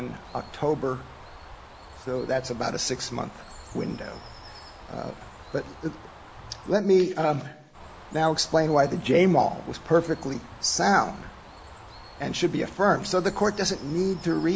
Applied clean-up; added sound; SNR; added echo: none; Bird; 18 dB; none.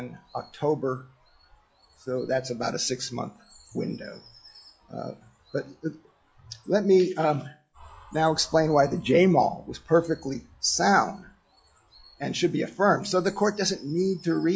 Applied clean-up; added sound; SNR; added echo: classical method log-MMSE.